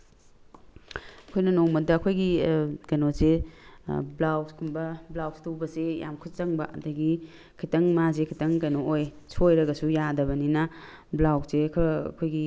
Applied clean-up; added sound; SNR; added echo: none; none; none; none.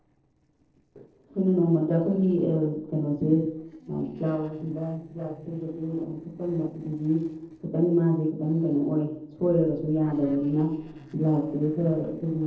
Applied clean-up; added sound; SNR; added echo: neural separator model SepFormer DNS4.